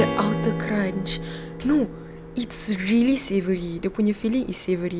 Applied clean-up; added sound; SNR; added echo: none; Strum; 11 dB; none.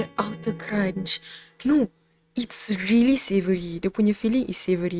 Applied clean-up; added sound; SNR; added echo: neural mask model RNNoise.